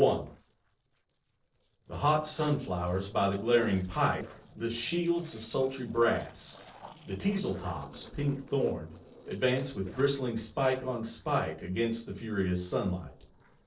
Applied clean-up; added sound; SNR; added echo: neural separator model SepFormer DNS4.